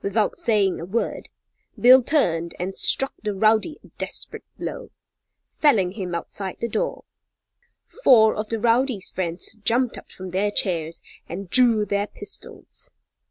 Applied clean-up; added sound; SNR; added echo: none; none; none; none.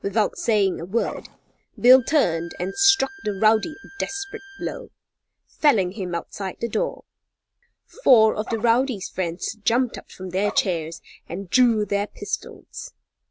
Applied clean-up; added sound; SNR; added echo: none; Dog + Bowed string instrument; 18 dB; none.